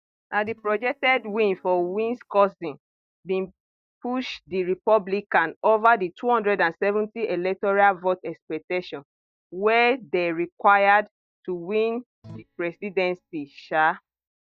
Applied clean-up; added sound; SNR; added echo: neural mask model DeepFilterNet 3.